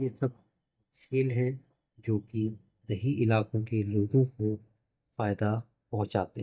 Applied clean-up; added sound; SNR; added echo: neural mask model DeepFilterNet 3.